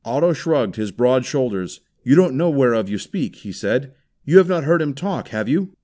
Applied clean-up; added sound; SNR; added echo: none; none; none; none.